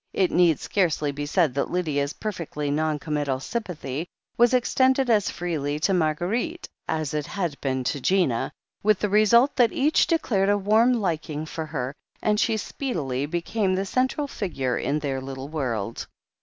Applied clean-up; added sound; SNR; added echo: none; none; none; none.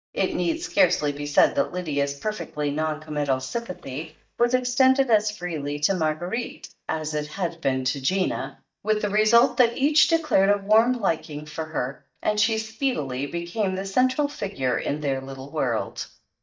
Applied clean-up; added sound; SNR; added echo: neural mask model DeepFilterNet 3.